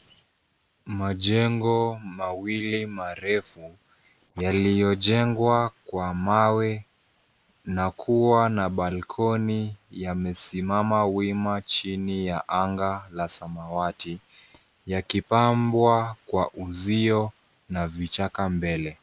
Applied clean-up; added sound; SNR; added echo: neural mask model Resemble Enhance denoiser.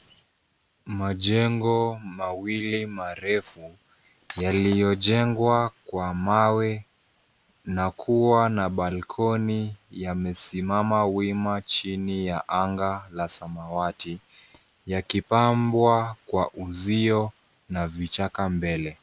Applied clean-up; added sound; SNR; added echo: none; Shatter; 18 dB; none.